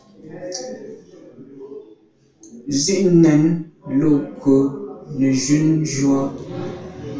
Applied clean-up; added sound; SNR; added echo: none; none; none; reverberation time 0.3 s.